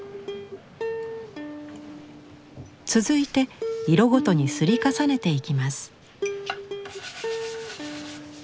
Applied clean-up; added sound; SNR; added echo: none; Plucked string instrument; 8 dB; none.